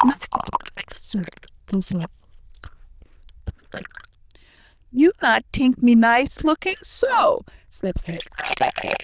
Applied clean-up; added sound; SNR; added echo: neural diffusion model UNIVERSE++.